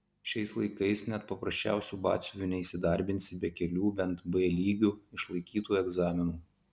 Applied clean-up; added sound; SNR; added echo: none; none; none; none.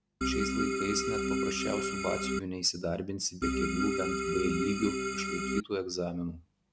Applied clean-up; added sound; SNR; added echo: none; Organ; -4 dB; none.